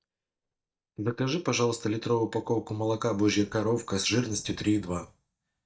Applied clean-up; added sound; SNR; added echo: neural mask model DeepFilterNet 3.